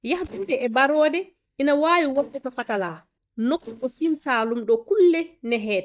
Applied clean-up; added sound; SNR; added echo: neural mask model DeepFilterNet 3.